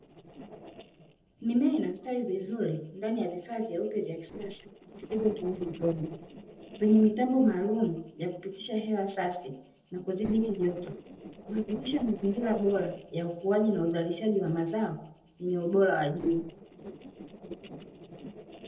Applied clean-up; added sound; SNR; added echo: neural separator model SepFormer DNS4.